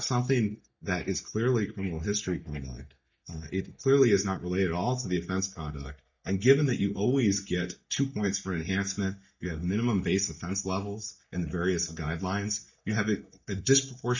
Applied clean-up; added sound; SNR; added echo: neural mask model DeepFilterNet 3.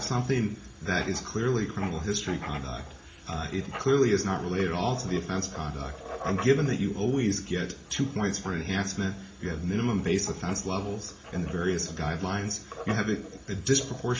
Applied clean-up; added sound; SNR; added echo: none; Writing; 16 dB; reverberation time 0.4 s.